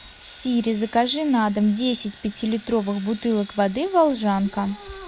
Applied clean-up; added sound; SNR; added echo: none; Sawing; 18 dB; none.